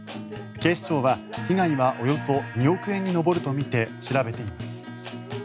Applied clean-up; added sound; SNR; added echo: none; Guitar; 9 dB; none.